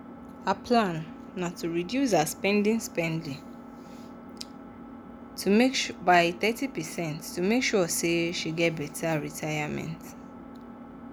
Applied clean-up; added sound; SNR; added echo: none; Engine; 15 dB; none.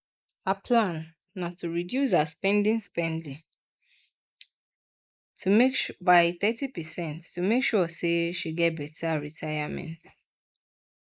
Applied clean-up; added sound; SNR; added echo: neural mask model Resemble Enhance denoiser.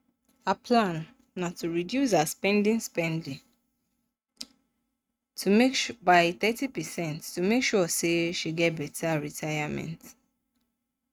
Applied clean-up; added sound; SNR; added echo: neural mask model RNNoise.